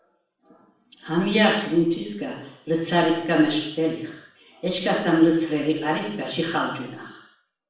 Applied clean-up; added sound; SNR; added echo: none; none; none; reverberation time 0.6 s.